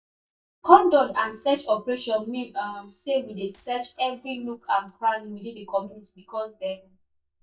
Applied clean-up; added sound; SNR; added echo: neural mask model DeepFilterNet 3.